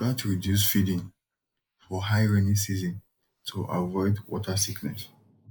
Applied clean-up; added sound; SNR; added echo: neural mask model Resemble Enhance denoiser.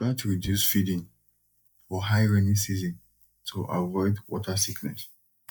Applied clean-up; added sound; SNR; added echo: neural mask model DeepFilterNet 3.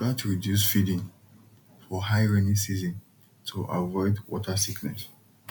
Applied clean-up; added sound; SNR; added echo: none; none; none; none.